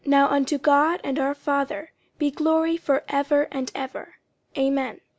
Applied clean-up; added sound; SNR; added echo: none; none; none; none.